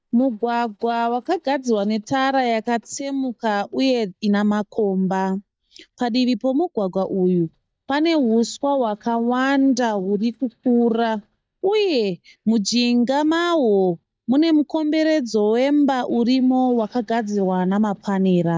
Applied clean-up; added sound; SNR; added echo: neural mask model DeepFilterNet 3.